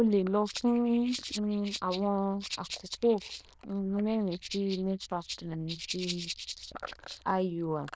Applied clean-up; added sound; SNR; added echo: neural diffusion model UNIVERSE++.